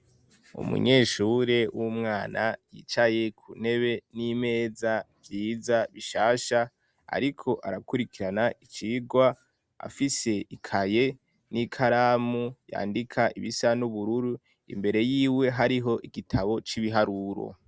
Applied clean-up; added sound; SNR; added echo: none; none; none; none.